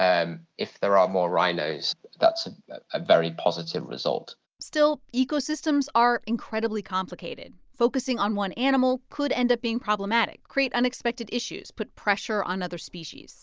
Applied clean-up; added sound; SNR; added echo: none; none; none; none.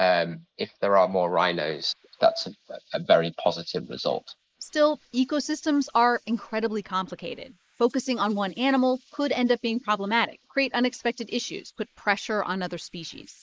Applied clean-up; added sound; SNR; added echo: neural mask model Resemble Enhance denoiser.